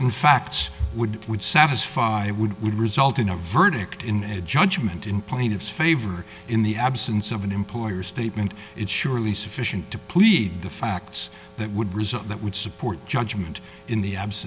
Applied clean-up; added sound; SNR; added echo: none; none; none; none.